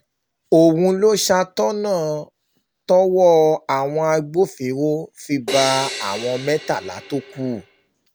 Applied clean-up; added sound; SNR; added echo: none; Crash cymbal; 11 dB; none.